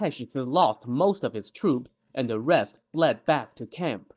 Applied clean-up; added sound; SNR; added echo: neural mask model DeepFilterNet 3.